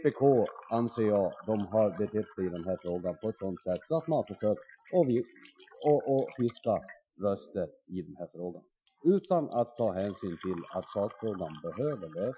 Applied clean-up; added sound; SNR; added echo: classical method Wiener filter.